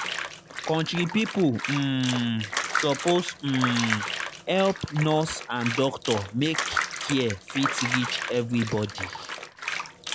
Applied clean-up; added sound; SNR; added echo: none; Bathtub (filling or washing); 5 dB; none.